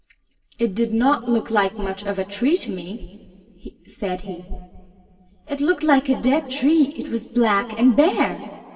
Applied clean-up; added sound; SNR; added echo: none; none; none; reverberation time 2.4 s.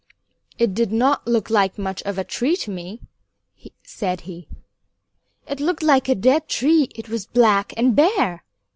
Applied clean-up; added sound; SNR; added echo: none; none; none; none.